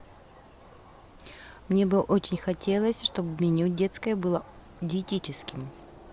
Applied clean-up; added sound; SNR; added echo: none; none; none; none.